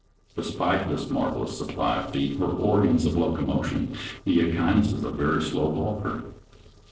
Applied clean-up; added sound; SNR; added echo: neural separator model SepFormer DNS4.